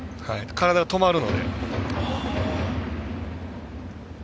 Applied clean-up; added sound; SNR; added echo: none; none; none; none.